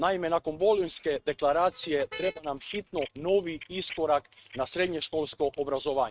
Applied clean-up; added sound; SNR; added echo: neural mask model RNNoise.